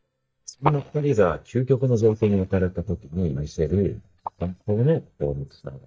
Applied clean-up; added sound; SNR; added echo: neural mask model DeepFilterNet 3.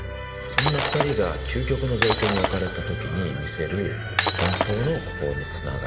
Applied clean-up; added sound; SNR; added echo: none; Shatter; 0 dB; reverberation time 2.1 s.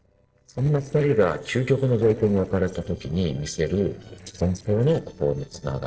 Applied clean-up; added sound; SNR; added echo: neural separator model SepFormer DNS4.